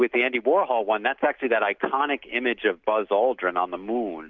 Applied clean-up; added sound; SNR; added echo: none; none; none; none.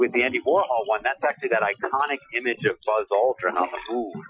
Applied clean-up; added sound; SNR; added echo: classical method Wiener filter.